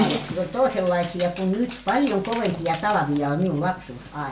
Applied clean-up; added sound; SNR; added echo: none; Dog; 9 dB; reverberation time 0.3 s.